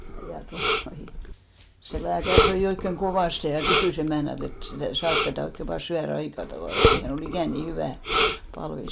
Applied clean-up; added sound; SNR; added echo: none; Respiratory sounds; -3 dB; none.